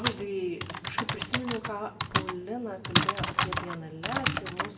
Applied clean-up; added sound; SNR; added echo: none; Typing; -5 dB; reverberation time 0.6 s.